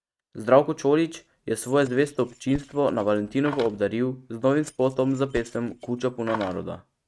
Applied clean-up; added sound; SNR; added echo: neural mask model RNNoise.